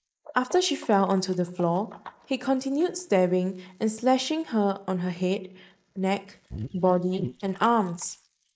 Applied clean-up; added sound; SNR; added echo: neural mask model Resemble Enhance denoiser.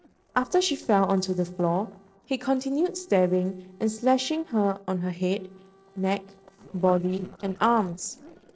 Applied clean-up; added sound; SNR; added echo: neural separator model SepFormer DNS4.